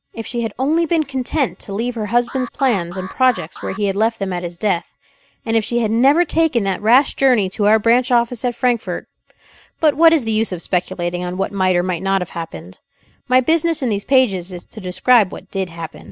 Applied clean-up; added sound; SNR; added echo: none; Alarm; 15 dB; none.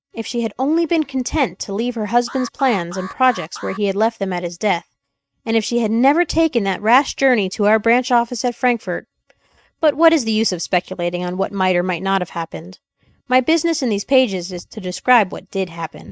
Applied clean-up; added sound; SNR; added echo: neural mask model RNNoise.